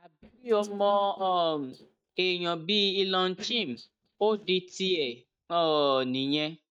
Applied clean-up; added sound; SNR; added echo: neural mask model DeepFilterNet 3.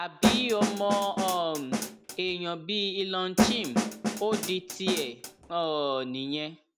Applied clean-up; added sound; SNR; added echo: none; Snare drum; -1 dB; none.